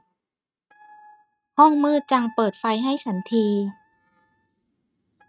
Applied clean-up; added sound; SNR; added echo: neural mask model RNNoise.